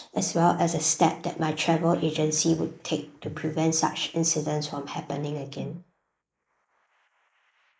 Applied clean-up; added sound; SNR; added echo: neural mask model Resemble Enhance denoiser.